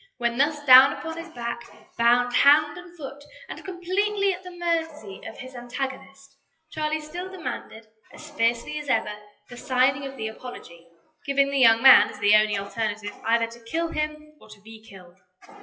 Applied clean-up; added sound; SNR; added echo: classical method WPE with log-MMSE.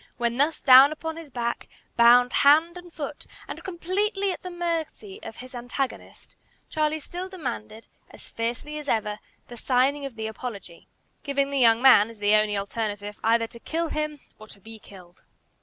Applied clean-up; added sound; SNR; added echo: none; none; none; none.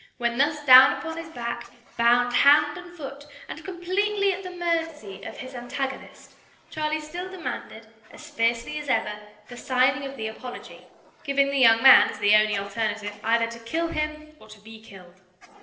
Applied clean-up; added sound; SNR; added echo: neural separator model SepFormer DNS4.